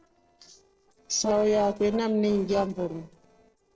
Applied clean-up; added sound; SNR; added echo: neural separator model SepFormer DNS4.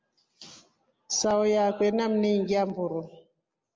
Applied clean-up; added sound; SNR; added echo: none; none; none; none.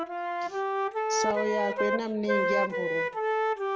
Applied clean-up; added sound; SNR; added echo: none; Wind instrument, woodwind instrument; -4 dB; none.